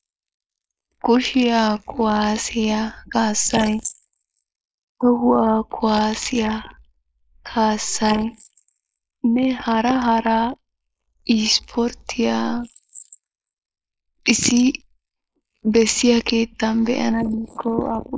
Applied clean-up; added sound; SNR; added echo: neural mask model Resemble Enhance denoiser.